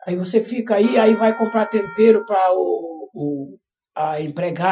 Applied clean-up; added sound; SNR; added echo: classical method Wiener filter.